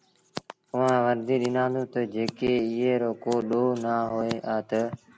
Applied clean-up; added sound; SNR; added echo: none; Scissors; 18 dB; none.